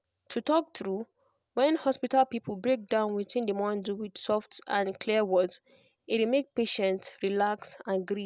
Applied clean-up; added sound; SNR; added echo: none; none; none; none.